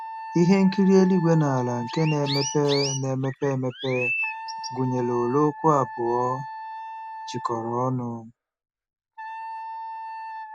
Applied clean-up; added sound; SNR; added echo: none; Chirp, tweet + Wind instrument, woodwind instrument; 10 dB; none.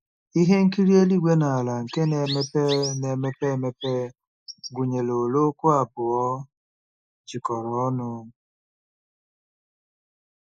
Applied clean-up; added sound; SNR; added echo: neural mask model Resemble Enhance denoiser.